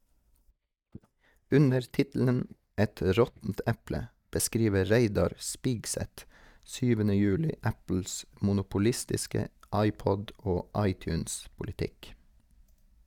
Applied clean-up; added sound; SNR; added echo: neural mask model DeepFilterNet 3.